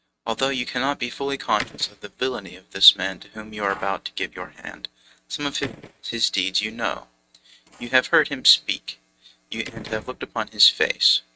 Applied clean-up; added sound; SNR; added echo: neural mask model RNNoise.